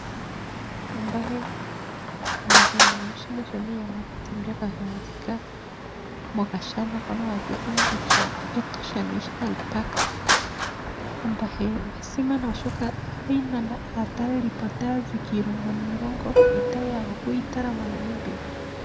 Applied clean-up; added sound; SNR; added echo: none; Plucked string instrument + Traffic noise, roadway noise; -3 dB; none.